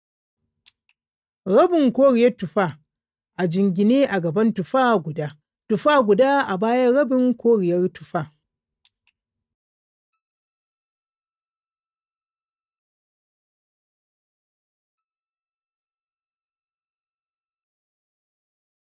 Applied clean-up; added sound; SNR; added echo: neural mask model RNNoise.